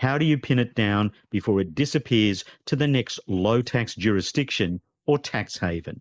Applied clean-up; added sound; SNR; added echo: neural mask model Resemble Enhance denoiser.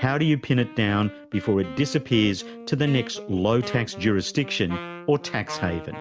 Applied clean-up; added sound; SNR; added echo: none; Wind instrument, woodwind instrument; 14 dB; none.